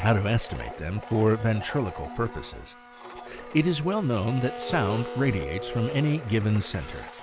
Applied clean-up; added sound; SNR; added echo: none; Domestic sounds, home sounds; 11 dB; none.